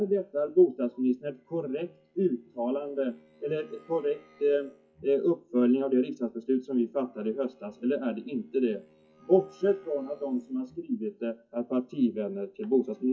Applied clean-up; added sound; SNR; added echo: classical method WPE with log-MMSE.